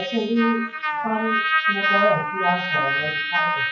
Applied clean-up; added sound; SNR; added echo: classical method WPE with log-MMSE.